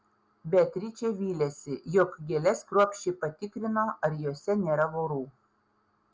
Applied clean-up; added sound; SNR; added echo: none; none; none; none.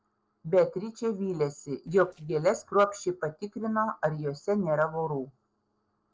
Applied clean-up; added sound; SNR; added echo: neural separator model SepFormer DNS4.